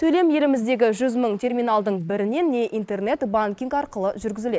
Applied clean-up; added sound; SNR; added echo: neural mask model Resemble Enhance denoiser.